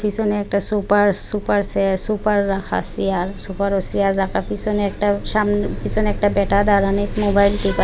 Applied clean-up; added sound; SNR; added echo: none; none; none; none.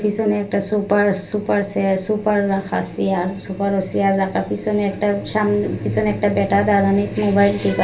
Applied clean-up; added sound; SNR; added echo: none; none; none; reverberation time 0.3 s.